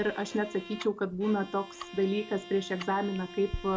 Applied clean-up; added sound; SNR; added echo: none; Tick-tock + Bowed string instrument; 13 dB; none.